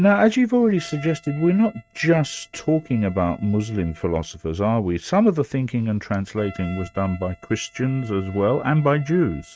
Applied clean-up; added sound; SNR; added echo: neural mask model RNNoise.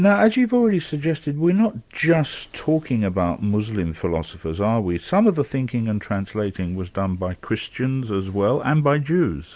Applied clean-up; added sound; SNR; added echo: none; none; none; none.